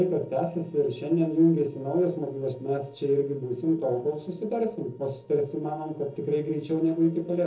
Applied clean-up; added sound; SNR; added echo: neural separator model SepFormer DNS4.